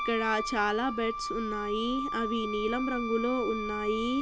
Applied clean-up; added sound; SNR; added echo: none; Wind instrument, woodwind instrument; 5 dB; none.